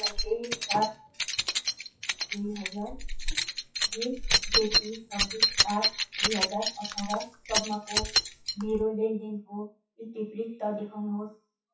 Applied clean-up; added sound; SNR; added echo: classical method WPE with log-MMSE.